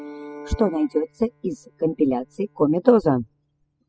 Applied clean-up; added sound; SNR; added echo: classical method spectral subtraction.